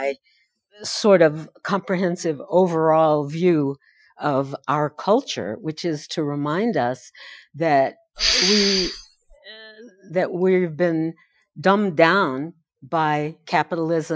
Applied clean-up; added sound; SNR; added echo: classical method Wiener filter.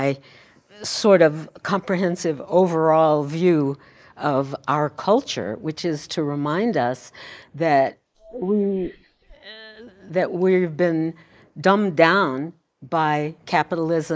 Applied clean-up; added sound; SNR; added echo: neural mask model Resemble Enhance denoiser.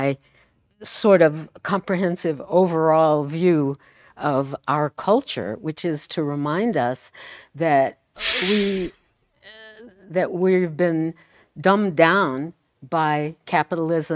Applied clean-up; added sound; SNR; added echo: neural mask model RNNoise.